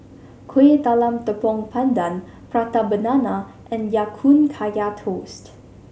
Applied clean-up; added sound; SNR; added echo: none; none; none; none.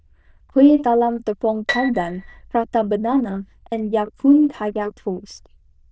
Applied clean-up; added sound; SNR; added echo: neural diffusion model UNIVERSE++.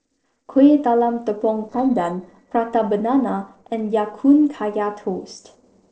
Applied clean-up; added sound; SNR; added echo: neural separator model SepFormer DNS4.